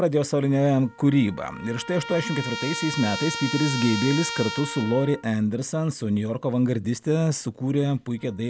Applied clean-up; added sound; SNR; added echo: none; Trumpet; 12 dB; none.